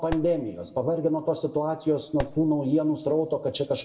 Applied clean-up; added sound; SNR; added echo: none; Fireworks; 14 dB; reverberation time 1.1 s.